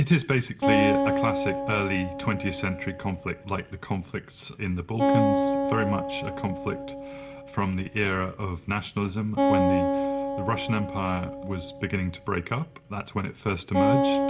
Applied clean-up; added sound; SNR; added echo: none; Acoustic guitar; 0 dB; reverberation time 0.5 s.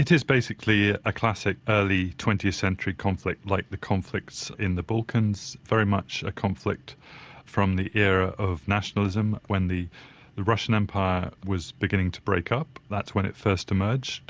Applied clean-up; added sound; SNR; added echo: none; none; none; none.